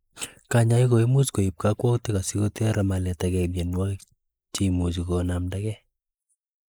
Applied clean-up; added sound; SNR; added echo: neural mask model Resemble Enhance denoiser.